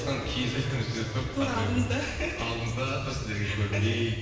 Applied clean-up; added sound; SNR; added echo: none; Gong; 15 dB; reverberation time 1.3 s.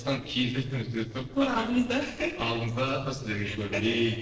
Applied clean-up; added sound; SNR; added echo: neural separator model SepFormer DNS4.